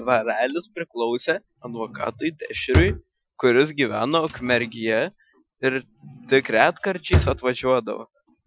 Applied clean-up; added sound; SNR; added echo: classical method Wiener filter.